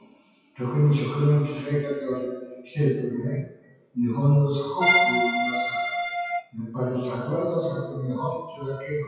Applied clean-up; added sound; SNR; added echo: classical method WPE with log-MMSE.